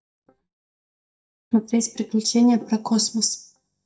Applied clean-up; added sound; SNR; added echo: neural mask model DeepFilterNet 3.